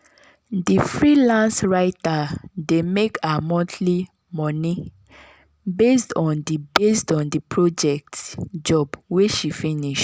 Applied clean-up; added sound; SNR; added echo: none; none; none; none.